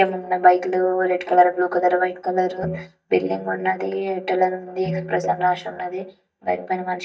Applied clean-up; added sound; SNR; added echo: neural mask model DeepFilterNet 3.